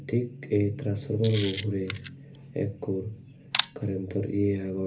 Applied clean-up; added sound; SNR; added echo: none; Camera; 4 dB; reverberation time 0.3 s.